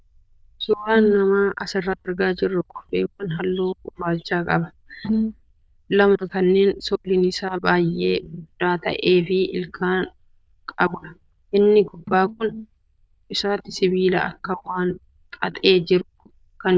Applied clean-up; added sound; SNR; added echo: neural diffusion model UNIVERSE++.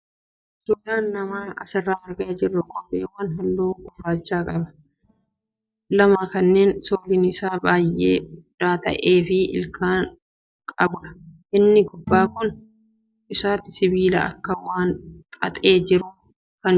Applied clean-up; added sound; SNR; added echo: neural mask model DeepFilterNet 3.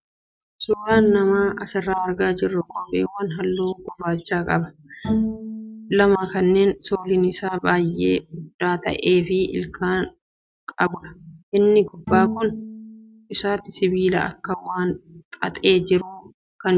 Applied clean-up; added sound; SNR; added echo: neural mask model RNNoise.